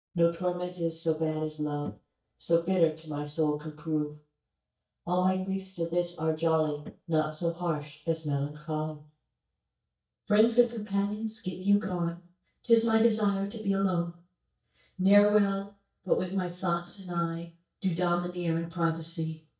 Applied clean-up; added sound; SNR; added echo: neural mask model DeepFilterNet 3.